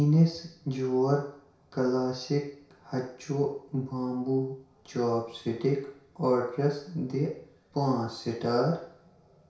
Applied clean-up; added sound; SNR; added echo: none; none; none; reverberation time 0.6 s.